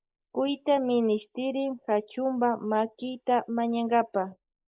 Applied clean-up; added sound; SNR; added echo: neural mask model Resemble Enhance denoiser.